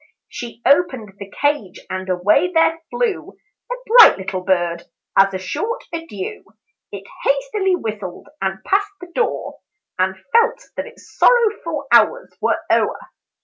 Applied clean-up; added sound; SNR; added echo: none; none; none; none.